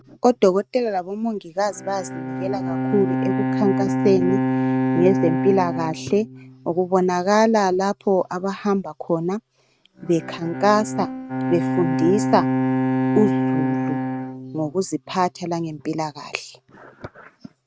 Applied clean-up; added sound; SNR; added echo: neural mask model RNNoise.